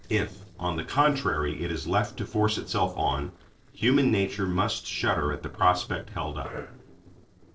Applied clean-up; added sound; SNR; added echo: neural separator model SepFormer DNS4.